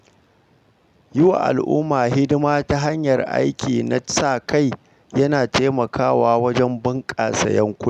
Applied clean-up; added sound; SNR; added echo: none; none; none; none.